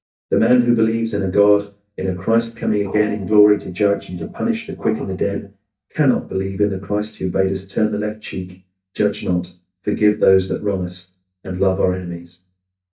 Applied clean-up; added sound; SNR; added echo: neural mask model DeepFilterNet 3.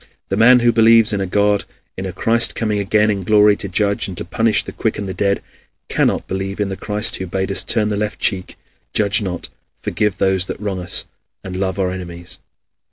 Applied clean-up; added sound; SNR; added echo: none; none; none; none.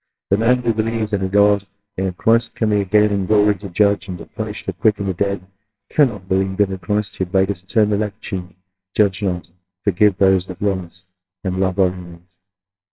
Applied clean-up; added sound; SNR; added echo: neural separator model SepFormer WHAMR!.